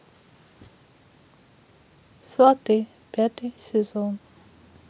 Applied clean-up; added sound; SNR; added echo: none; none; none; none.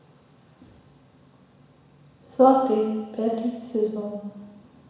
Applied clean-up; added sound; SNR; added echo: none; none; none; reverberation time 1.1 s.